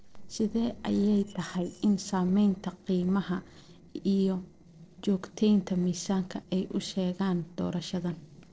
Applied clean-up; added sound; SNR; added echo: neural separator model SepFormer DNS4.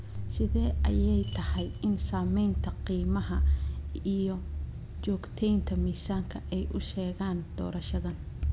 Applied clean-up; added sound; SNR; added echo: none; Coin (dropping); 12 dB; none.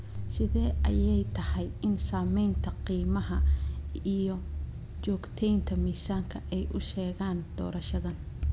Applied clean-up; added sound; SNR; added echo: none; none; none; none.